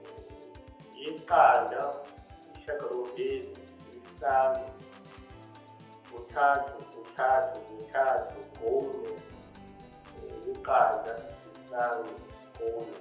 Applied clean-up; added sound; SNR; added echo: none; Organ; 19 dB; reverberation time 0.8 s.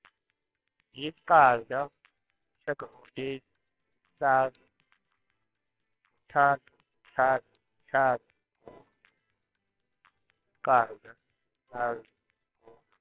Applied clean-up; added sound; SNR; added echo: neural separator model SepFormer WHAMR!.